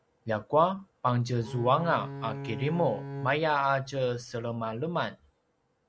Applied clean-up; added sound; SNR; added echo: none; Bowed string instrument; 11 dB; none.